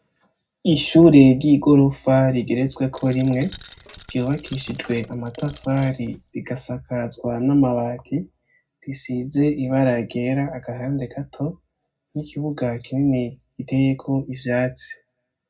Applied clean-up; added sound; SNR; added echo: none; Coin (dropping); 19 dB; reverberation time 0.4 s.